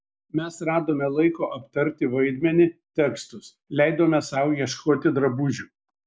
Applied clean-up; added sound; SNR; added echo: none; none; none; none.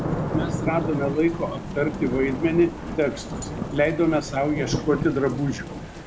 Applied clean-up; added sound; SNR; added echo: none; Thunder / Rain; 5 dB; none.